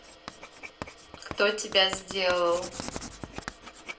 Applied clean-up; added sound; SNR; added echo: none; Writing; 11 dB; reverberation time 0.2 s.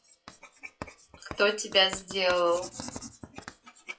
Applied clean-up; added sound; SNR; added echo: classical method WPE with log-MMSE.